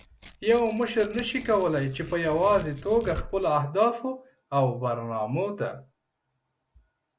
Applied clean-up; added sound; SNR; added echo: none; Tearing; 17 dB; none.